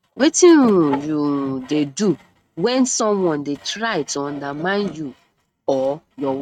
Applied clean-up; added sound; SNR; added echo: neural mask model RNNoise.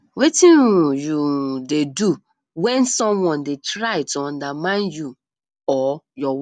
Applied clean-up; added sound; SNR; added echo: none; none; none; none.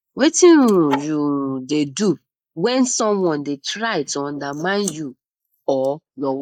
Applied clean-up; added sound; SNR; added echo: neural mask model Resemble Enhance denoiser.